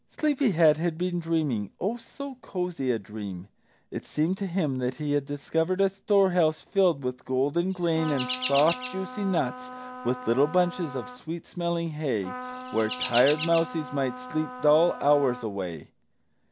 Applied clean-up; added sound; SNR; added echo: none; Chirp, tweet + Trumpet; 9 dB; none.